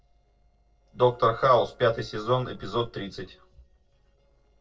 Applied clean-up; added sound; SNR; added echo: neural separator model SepFormer DNS4.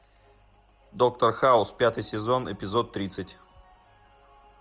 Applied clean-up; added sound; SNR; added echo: none; none; none; none.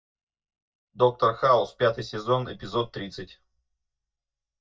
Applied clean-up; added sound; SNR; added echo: neural mask model DeepFilterNet 3.